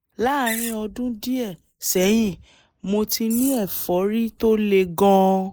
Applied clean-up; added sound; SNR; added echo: neural mask model Resemble Enhance denoiser.